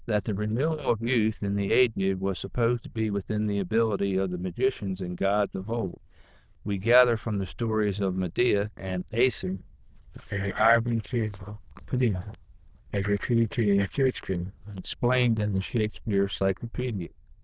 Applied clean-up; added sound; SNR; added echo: neural diffusion model UNIVERSE++.